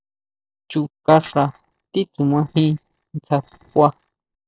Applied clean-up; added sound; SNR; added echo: neural separator model SepFormer DNS4.